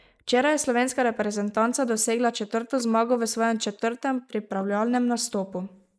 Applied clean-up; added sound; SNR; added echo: neural mask model Resemble Enhance denoiser.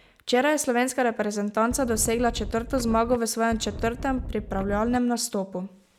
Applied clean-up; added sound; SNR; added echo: none; Wind; 9 dB; none.